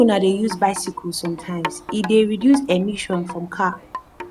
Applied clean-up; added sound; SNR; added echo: none; Wind chime; 15 dB; none.